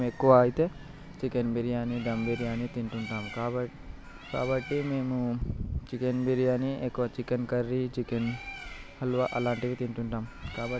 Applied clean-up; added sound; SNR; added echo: none; Bird; 15 dB; none.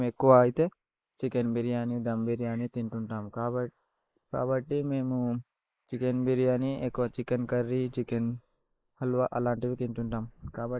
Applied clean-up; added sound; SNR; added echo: neural mask model Resemble Enhance denoiser.